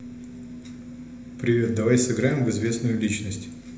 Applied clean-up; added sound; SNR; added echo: none; none; none; reverberation time 1.0 s.